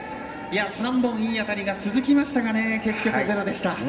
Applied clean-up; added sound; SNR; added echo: none; none; none; reverberation time 1.8 s.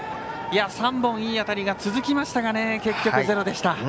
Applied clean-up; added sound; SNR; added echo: none; none; none; none.